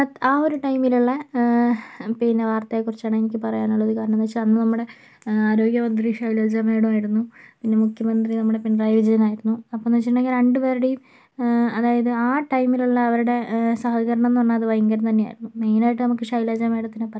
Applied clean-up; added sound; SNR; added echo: none; none; none; none.